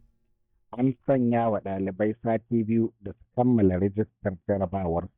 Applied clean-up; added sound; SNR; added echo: neural mask model DeepFilterNet 3.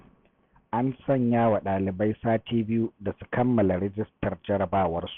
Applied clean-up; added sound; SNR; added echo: none; none; none; none.